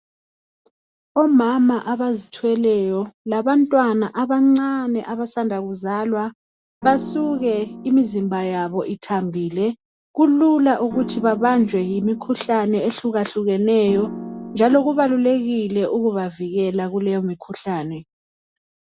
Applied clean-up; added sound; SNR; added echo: none; Piano; 13 dB; none.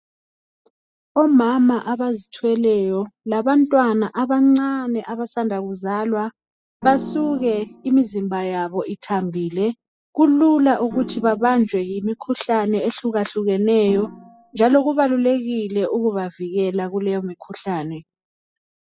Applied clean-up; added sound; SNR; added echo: classical method spectral subtraction.